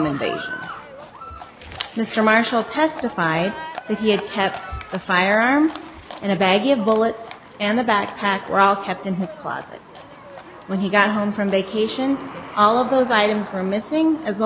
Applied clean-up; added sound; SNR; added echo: none; Livestock, farm animals, working animals; 15 dB; none.